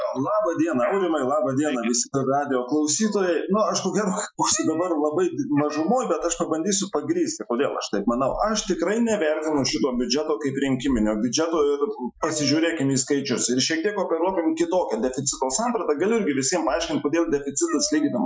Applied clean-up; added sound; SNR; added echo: classical method Wiener filter.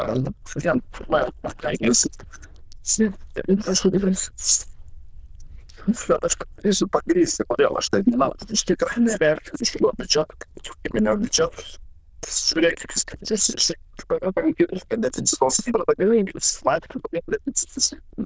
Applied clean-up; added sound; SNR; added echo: neural diffusion model UNIVERSE++.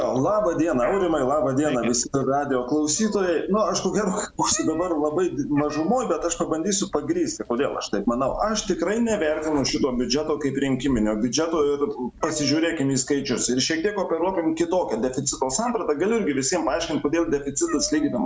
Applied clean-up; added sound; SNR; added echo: none; Meow; 18 dB; none.